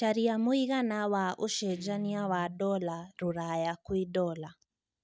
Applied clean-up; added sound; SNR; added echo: neural mask model DeepFilterNet 3.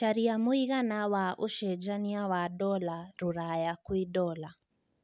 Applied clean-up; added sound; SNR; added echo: none; none; none; none.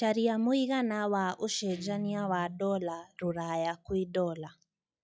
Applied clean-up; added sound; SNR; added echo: classical method log-MMSE.